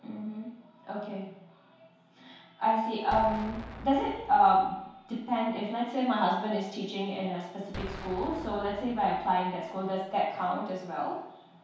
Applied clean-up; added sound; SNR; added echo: none; Explosion; 14 dB; reverberation time 0.8 s.